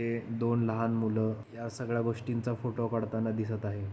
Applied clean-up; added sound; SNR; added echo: none; none; none; none.